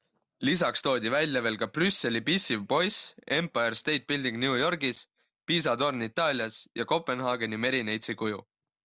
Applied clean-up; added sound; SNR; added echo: none; none; none; none.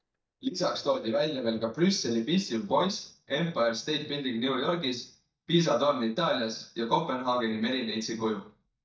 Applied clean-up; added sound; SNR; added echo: neural mask model DeepFilterNet 3.